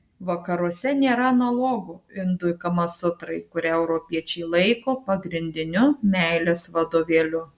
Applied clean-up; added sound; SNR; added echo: none; none; none; none.